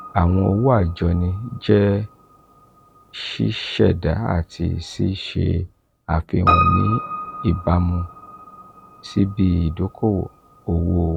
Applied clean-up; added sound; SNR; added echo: none; Piano; 9 dB; none.